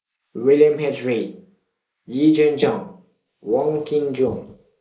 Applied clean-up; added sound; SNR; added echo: neural mask model Resemble Enhance denoiser.